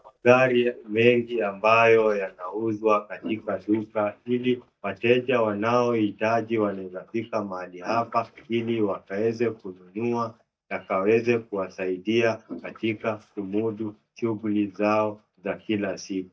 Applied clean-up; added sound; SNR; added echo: neural mask model DeepFilterNet 3.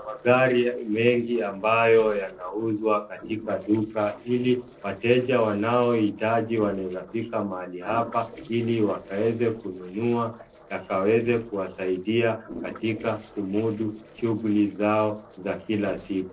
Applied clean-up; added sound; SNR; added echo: neural separator model SepFormer DNS4.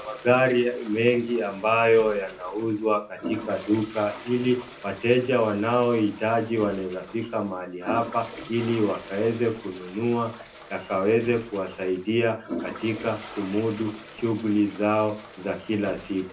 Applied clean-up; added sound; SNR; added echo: none; Toilet flush; 15 dB; reverberation time 0.3 s.